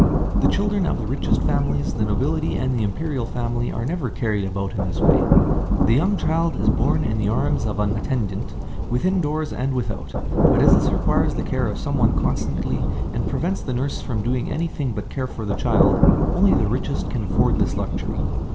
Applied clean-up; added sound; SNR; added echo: none; Thunder; -3 dB; reverberation time 0.5 s.